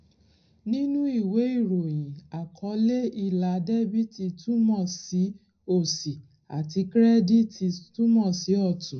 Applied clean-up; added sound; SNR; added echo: none; none; none; reverberation time 0.4 s.